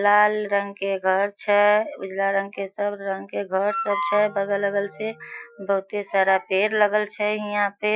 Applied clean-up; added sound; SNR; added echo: classical method Wiener filter.